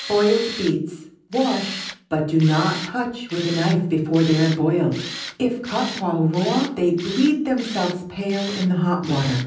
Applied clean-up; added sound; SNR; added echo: none; Tools; 13 dB; reverberation time 0.6 s.